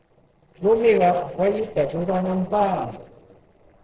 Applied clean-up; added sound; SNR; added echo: neural separator model SepFormer DNS4.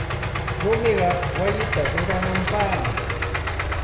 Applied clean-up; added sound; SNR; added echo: none; Idling; -1 dB; reverberation time 2.2 s.